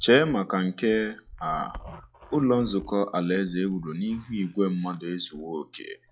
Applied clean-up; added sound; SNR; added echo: classical method log-MMSE.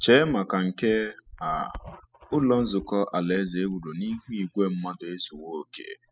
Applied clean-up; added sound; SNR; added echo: classical method spectral subtraction.